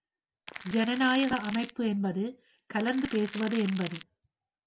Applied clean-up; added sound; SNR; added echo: none; Crackle; 11 dB; none.